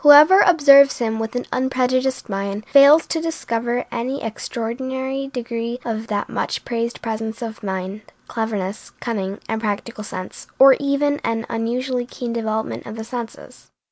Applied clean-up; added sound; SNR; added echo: none; none; none; none.